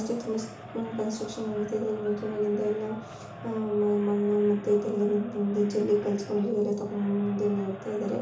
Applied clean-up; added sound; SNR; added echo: none; Crowd; 17 dB; reverberation time 0.8 s.